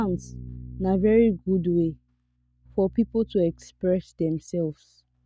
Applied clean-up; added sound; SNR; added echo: neural mask model RNNoise.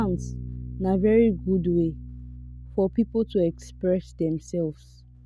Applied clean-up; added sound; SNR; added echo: none; Bass guitar; 12 dB; none.